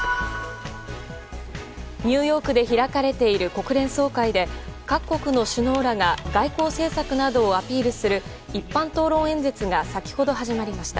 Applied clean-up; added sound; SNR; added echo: none; none; none; none.